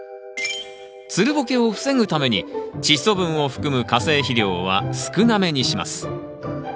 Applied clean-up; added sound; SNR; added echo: none; none; none; none.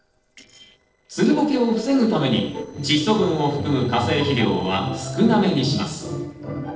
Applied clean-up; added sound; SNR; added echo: neural separator model SepFormer DNS4.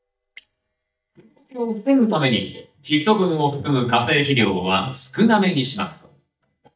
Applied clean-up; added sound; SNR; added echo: neural mask model DeepFilterNet 3.